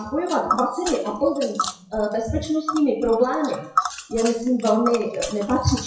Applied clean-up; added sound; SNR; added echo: classical method WPE with log-MMSE.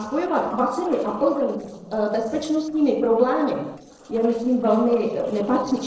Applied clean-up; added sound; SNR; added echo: neural separator model SepFormer DNS4.